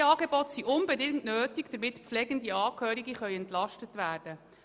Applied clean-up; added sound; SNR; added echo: none; none; none; none.